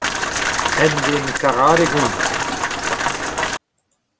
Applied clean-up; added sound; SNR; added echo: none; Rain; -1 dB; none.